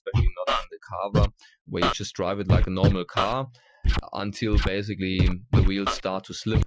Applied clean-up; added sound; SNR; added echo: classical method Wiener filter.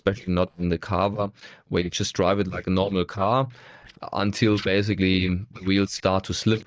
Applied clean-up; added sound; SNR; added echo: neural mask model DeepFilterNet 3.